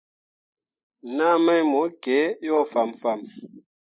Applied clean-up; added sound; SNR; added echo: neural mask model Resemble Enhance denoiser.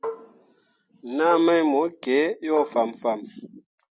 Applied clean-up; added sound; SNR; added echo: none; Marimba, xylophone; 13 dB; none.